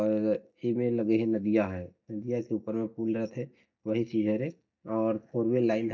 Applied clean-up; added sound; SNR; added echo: neural mask model DeepFilterNet 3.